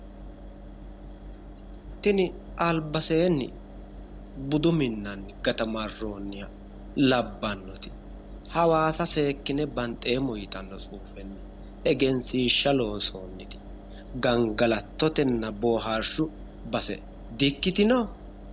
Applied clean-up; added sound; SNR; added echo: none; Engine; 14 dB; none.